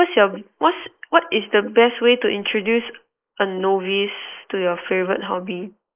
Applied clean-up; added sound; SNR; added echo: neural mask model Resemble Enhance denoiser.